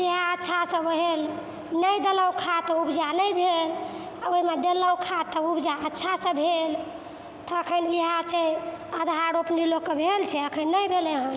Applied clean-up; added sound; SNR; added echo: none; none; none; none.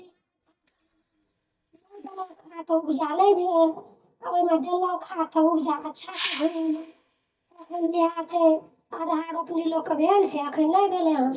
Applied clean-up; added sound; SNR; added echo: neural mask model DeepFilterNet 3.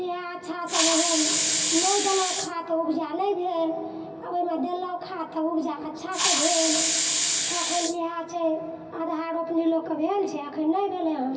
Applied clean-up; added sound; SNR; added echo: none; Hiss; -3 dB; reverberation time 0.3 s.